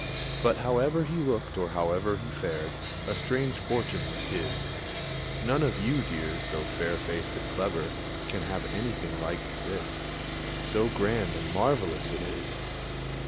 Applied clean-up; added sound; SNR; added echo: none; Sawing; 3 dB; none.